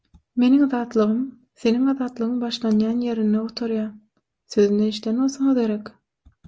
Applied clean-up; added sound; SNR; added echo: none; none; none; none.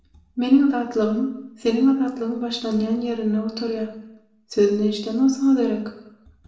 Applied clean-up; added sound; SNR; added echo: none; none; none; reverberation time 0.8 s.